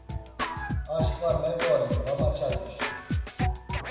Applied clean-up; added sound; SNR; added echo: none; Scratching (performance technique); 0 dB; reverberation time 1.2 s.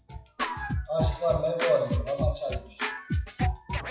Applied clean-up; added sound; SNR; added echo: classical method WPE with log-MMSE.